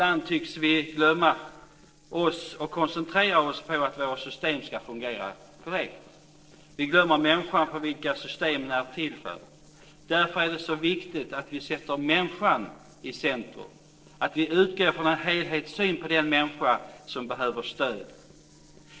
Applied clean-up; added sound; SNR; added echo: neural separator model SepFormer DNS4.